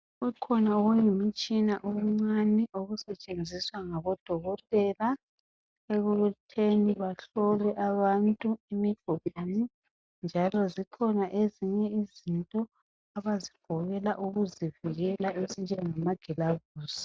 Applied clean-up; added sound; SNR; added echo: none; none; none; none.